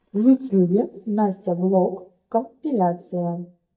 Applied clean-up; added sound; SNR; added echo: neural mask model DeepFilterNet 3.